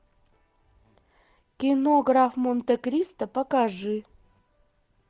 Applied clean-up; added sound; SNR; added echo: none; none; none; none.